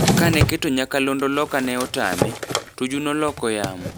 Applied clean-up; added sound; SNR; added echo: none; Drawer open or close; 2 dB; none.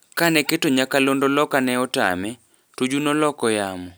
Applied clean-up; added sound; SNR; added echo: none; none; none; none.